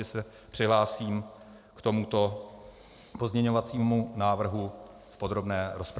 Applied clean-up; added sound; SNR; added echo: none; none; none; none.